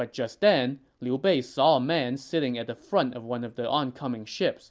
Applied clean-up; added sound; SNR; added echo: none; none; none; none.